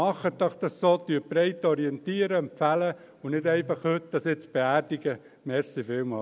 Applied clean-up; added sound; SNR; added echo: none; none; none; none.